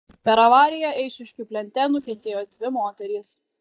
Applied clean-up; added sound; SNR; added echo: neural mask model DeepFilterNet 3.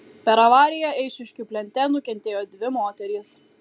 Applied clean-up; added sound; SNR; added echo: none; none; none; none.